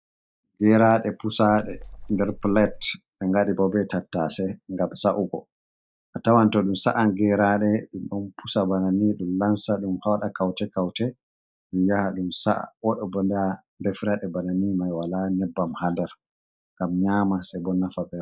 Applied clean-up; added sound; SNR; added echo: neural mask model DeepFilterNet 3.